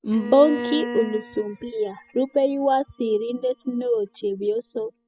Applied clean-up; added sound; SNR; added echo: classical method spectral subtraction.